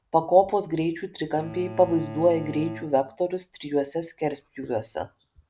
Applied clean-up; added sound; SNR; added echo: none; Bowed string instrument; 16 dB; none.